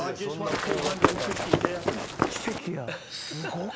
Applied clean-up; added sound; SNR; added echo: none; Run; -5 dB; none.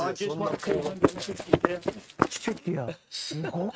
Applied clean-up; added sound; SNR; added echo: neural mask model RNNoise.